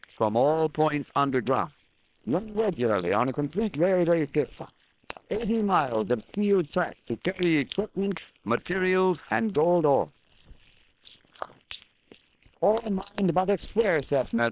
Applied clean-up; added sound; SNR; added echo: neural separator model SepFormer WHAM!.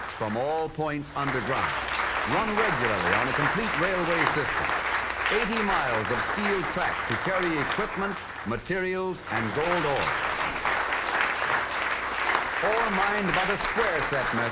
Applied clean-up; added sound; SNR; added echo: none; Applause; -2 dB; none.